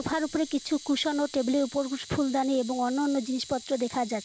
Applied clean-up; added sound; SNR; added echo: none; Camera; 17 dB; none.